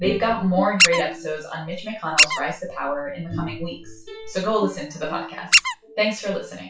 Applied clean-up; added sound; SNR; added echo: classical method WPE with log-MMSE.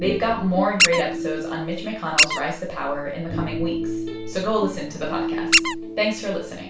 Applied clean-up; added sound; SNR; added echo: none; Squeak; -1 dB; reverberation time 0.3 s.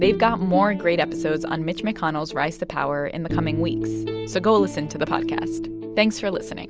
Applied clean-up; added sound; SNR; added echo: none; none; none; none.